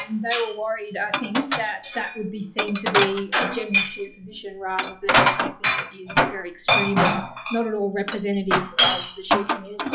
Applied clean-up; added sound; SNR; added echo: classical method WPE with log-MMSE.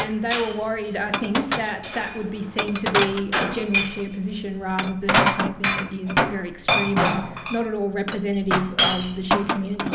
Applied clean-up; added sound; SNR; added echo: none; Glass; -2 dB; reverberation time 0.8 s.